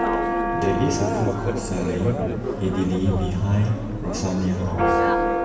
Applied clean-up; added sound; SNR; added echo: none; Church bell; 1 dB; reverberation time 1.2 s.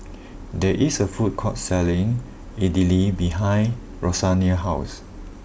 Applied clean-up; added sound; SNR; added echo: none; none; none; none.